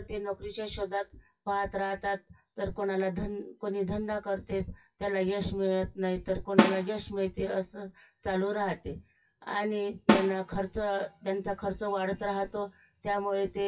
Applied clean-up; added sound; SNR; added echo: classical method WPE with log-MMSE.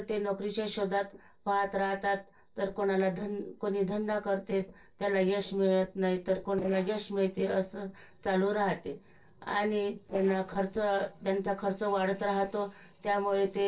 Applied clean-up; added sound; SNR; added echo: neural separator model SepFormer DNS4.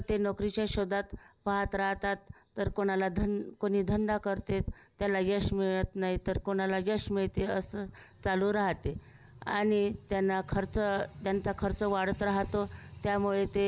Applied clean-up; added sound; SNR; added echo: none; none; none; none.